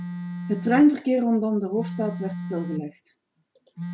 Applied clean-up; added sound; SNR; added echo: none; Telephone; 10 dB; none.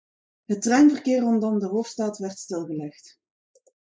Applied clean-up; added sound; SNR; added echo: neural mask model Resemble Enhance denoiser.